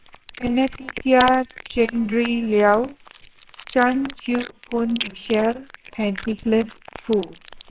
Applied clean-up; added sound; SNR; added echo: neural separator model SepFormer WHAMR!.